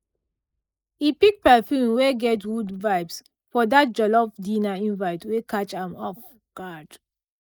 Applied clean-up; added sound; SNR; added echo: neural mask model Resemble Enhance denoiser.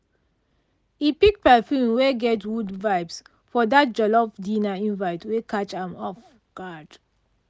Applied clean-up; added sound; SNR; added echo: none; none; none; none.